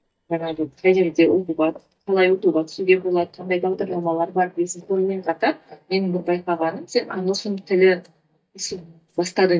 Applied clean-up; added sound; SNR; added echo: neural mask model DeepFilterNet 3.